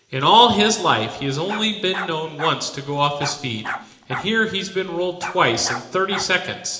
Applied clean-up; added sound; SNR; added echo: none; Bark; 12 dB; reverberation time 0.8 s.